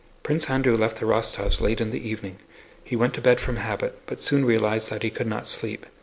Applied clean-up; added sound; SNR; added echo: none; none; none; none.